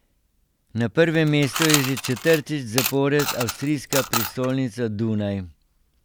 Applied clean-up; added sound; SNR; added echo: none; Coin (dropping) / Mechanisms; 5 dB; none.